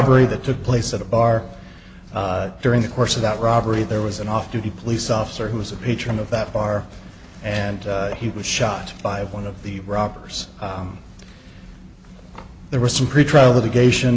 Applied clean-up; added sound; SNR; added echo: none; none; none; none.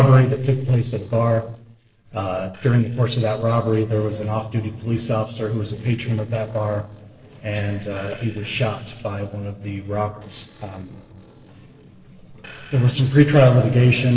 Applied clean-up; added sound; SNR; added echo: neural separator model SepFormer DNS4.